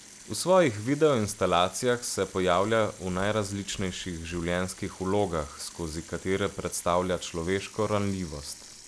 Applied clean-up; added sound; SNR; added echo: none; Sink (filling or washing) / Water tap, faucet; 19 dB; none.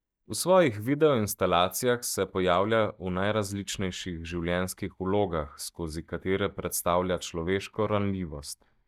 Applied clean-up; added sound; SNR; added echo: neural mask model DeepFilterNet 3.